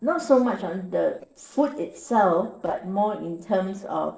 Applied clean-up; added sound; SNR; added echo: neural separator model SepFormer DNS4.